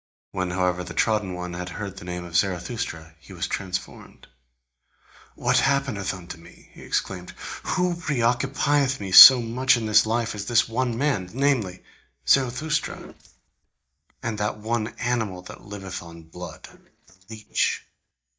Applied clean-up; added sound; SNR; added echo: neural mask model DeepFilterNet 3.